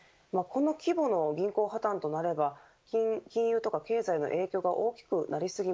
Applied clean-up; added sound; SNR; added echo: none; none; none; none.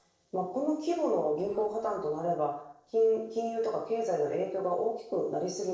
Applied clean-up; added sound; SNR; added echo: neural separator model SepFormer DNS4.